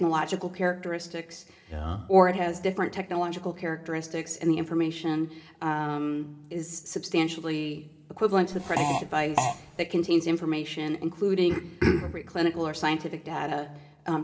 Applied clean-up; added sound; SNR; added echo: none; Fart; 2 dB; reverberation time 0.8 s.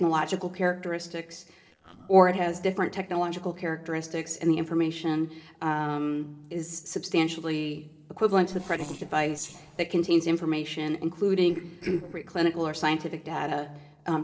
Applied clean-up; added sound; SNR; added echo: neural separator model SepFormer DNS4.